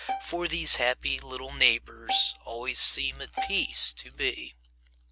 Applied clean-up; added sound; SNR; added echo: none; Bowed string instrument; 16 dB; none.